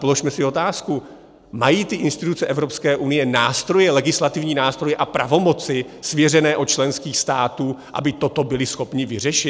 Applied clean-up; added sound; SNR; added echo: none; none; none; none.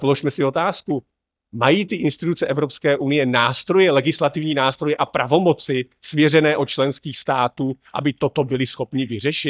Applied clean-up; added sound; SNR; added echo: neural mask model DeepFilterNet 3.